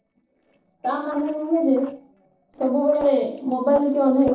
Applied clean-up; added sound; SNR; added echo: neural separator model SepFormer DNS4.